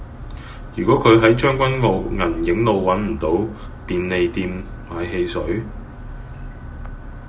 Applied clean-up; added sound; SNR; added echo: none; none; none; none.